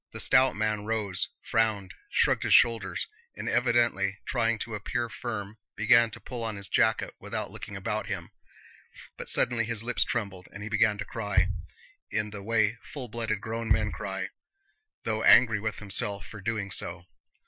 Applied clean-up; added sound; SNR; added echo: classical method Wiener filter.